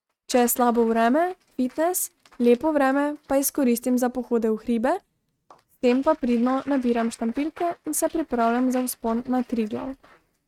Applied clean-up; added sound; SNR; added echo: neural mask model RNNoise.